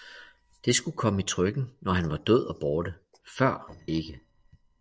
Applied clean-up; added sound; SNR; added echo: neural separator model SepFormer DNS4.